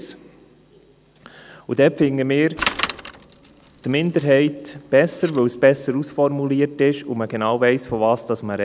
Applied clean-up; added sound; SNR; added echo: none; Bicycle; 11 dB; none.